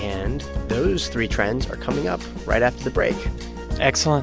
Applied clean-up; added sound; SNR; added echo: none; none; none; none.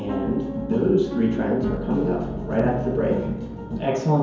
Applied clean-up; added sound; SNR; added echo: none; Piano; 9 dB; reverberation time 0.9 s.